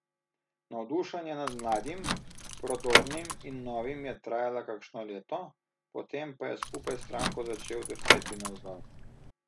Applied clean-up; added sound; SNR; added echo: none; Door / Car; -5 dB; none.